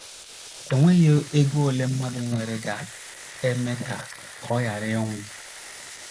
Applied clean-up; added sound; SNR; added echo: neural mask model Resemble Enhance denoiser.